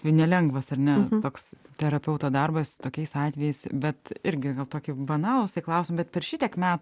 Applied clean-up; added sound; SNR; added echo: none; none; none; none.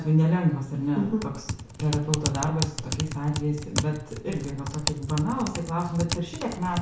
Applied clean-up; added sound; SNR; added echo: none; Typing; 7 dB; reverberation time 0.6 s.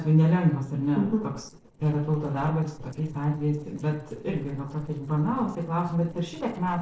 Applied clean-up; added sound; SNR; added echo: neural separator model SepFormer DNS4.